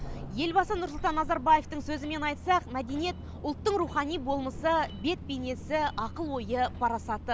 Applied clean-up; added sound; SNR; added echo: none; Thunder; 13 dB; none.